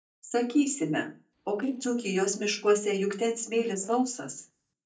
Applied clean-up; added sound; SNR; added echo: neural mask model DeepFilterNet 3.